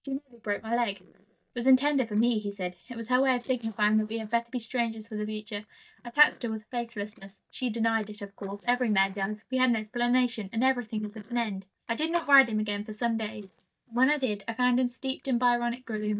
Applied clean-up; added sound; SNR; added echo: neural mask model DeepFilterNet 3.